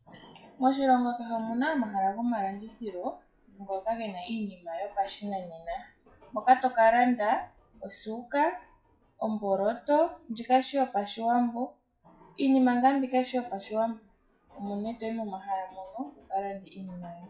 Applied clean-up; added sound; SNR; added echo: classical method WPE with log-MMSE.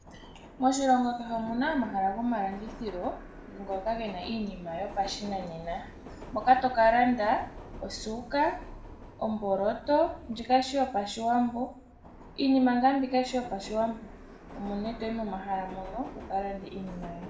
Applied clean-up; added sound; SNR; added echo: none; Subway, metro, underground; 16 dB; reverberation time 0.5 s.